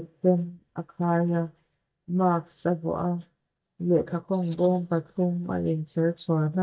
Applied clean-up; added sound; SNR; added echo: neural mask model DeepFilterNet 3.